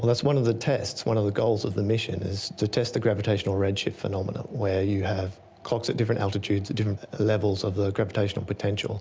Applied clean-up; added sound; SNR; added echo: none; none; none; none.